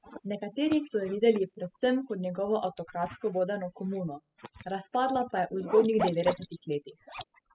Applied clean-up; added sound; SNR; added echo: classical method spectral subtraction.